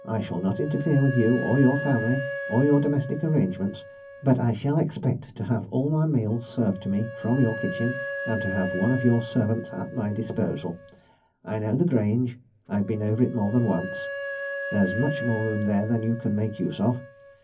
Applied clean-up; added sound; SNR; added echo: none; Wind instrument, woodwind instrument; 11 dB; reverberation time 0.3 s.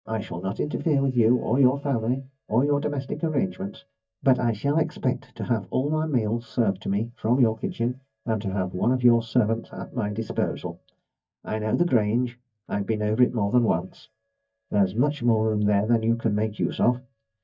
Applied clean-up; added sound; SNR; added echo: neural mask model DeepFilterNet 3.